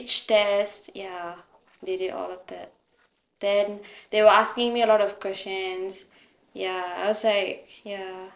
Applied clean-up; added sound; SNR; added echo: neural separator model SepFormer DNS4.